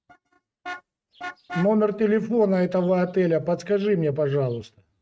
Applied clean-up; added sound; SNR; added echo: neural mask model RNNoise.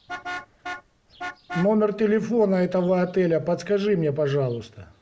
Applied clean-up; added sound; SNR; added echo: none; Vehicle horn, car horn, honking; 16 dB; none.